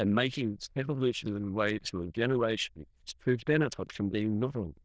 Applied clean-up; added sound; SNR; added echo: neural diffusion model UNIVERSE++.